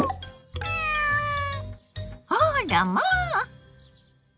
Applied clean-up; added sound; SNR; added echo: none; none; none; none.